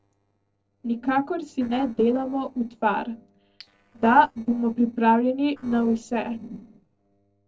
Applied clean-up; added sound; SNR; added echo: neural separator model SepFormer DNS4.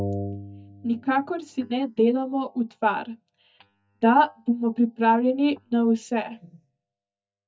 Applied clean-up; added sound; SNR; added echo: neural mask model DeepFilterNet 3.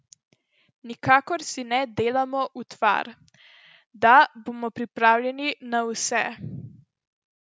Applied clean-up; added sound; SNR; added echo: none; none; none; none.